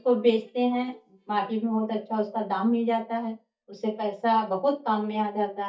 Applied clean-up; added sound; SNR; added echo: neural mask model DeepFilterNet 3.